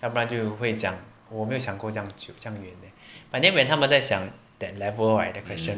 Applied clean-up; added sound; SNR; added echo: none; none; none; none.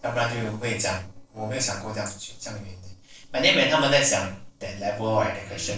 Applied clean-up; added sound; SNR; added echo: neural separator model SepFormer DNS4.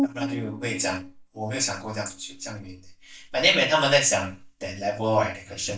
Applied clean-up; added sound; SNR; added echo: neural mask model DeepFilterNet 3.